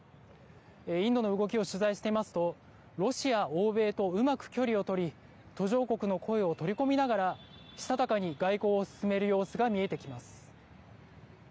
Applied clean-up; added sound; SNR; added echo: none; none; none; none.